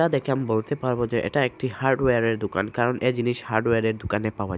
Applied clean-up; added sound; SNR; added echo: none; none; none; none.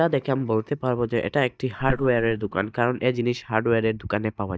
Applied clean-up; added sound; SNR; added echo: neural mask model DeepFilterNet 3.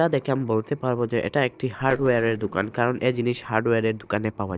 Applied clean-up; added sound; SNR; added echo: neural separator model SepFormer DNS4.